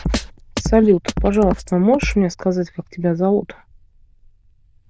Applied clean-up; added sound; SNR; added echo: neural diffusion model UNIVERSE++.